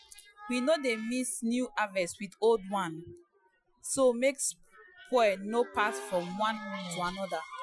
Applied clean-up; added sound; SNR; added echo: classical method Wiener filter.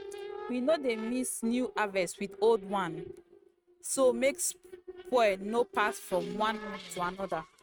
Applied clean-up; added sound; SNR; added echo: neural mask model RNNoise.